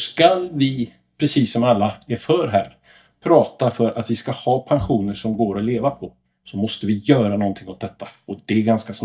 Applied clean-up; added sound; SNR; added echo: neural mask model DeepFilterNet 3.